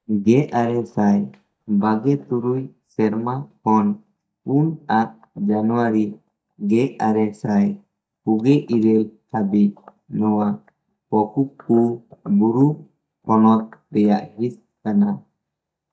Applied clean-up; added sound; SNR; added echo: neural mask model DeepFilterNet 3.